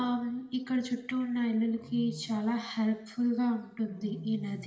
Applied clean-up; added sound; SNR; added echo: none; Wild animals; 17 dB; reverberation time 1.5 s.